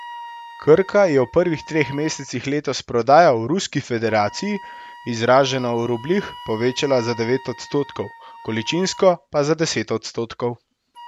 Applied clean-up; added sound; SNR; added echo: none; Wind instrument, woodwind instrument; 20 dB; none.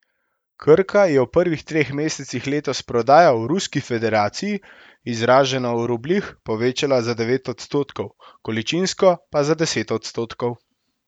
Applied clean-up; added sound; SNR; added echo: none; none; none; none.